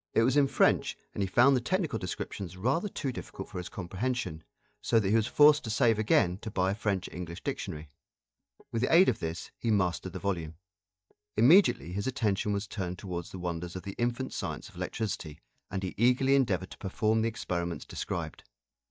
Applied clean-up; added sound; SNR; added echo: neural mask model DeepFilterNet 3.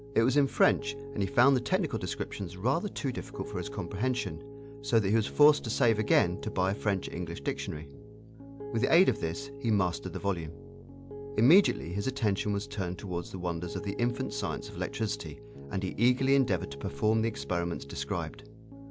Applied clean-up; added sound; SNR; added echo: none; Piano; 13 dB; none.